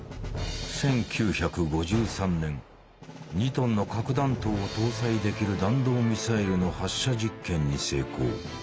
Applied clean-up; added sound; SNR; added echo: none; none; none; none.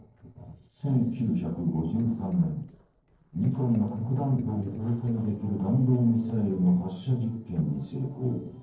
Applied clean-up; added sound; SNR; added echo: neural separator model SepFormer DNS4.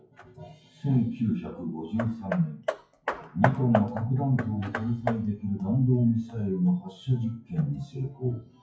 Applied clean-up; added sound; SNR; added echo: classical method WPE with log-MMSE.